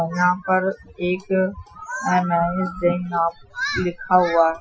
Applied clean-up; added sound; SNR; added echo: classical method Wiener filter.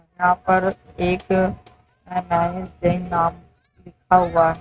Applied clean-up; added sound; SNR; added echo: neural mask model RNNoise.